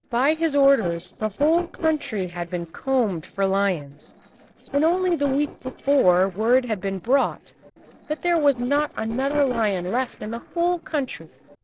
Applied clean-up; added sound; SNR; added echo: neural separator model SepFormer DNS4.